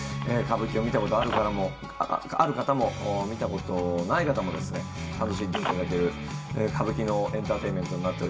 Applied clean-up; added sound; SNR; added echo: none; Telephone; 14 dB; reverberation time 0.5 s.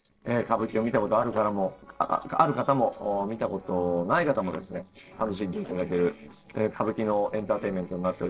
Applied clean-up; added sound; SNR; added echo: neural separator model SepFormer DNS4.